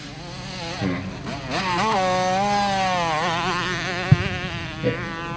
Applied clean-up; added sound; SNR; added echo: none; Motorcycle; -4 dB; reverberation time 2.8 s.